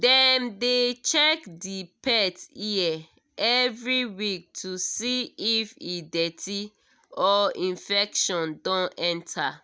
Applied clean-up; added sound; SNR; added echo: none; none; none; none.